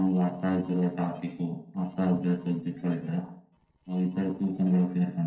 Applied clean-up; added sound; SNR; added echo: neural separator model SepFormer DNS4.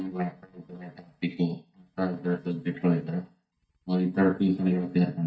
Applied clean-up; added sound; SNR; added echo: neural mask model DeepFilterNet 3.